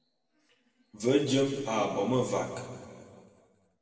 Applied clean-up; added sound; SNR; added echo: none; none; none; reverberation time 2.1 s.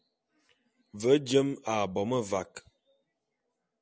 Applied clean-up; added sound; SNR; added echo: none; none; none; none.